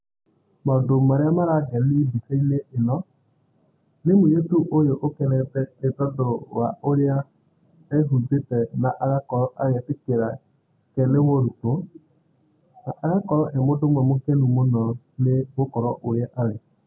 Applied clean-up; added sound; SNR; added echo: none; none; none; none.